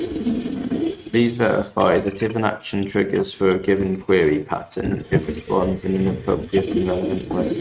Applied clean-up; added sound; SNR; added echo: neural mask model RNNoise.